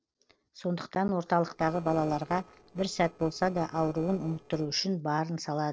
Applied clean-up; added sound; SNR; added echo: neural separator model SepFormer DNS4.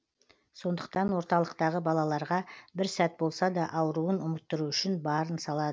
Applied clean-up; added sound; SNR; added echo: none; none; none; none.